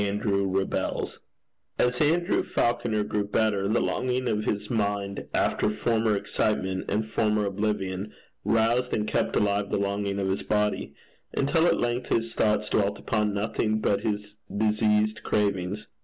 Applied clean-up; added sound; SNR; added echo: none; none; none; none.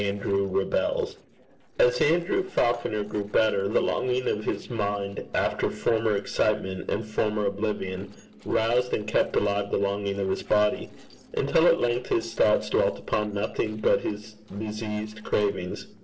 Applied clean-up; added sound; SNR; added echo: neural separator model SepFormer DNS4.